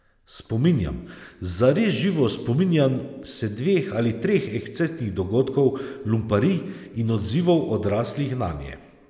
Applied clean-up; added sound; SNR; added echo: none; none; none; none.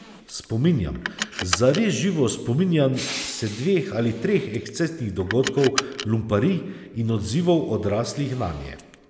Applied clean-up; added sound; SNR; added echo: none; Crushing + Car; 11 dB; none.